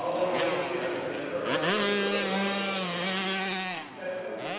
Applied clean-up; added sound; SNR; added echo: none; Motorcycle; -2 dB; reverberation time 2.2 s.